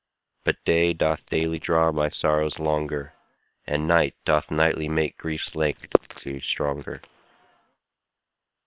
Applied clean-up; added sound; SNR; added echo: neural separator model SepFormer WHAM!.